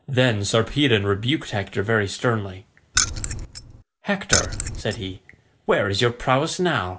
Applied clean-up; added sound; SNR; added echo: none; Keys jangling; 2 dB; none.